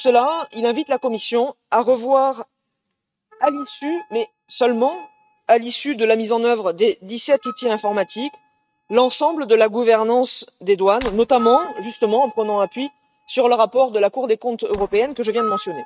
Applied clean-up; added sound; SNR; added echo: neural mask model RNNoise.